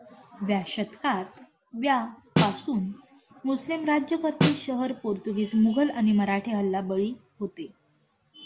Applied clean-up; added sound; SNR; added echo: none; Snare drum; 1 dB; none.